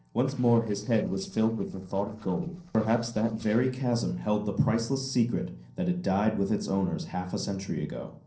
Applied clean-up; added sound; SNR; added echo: neural separator model SepFormer DNS4.